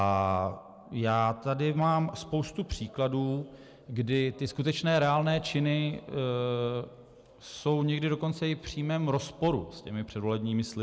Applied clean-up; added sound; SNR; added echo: none; none; none; none.